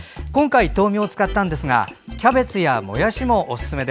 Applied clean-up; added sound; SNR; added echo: none; none; none; none.